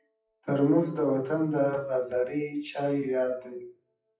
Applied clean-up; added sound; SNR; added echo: classical method WPE with log-MMSE.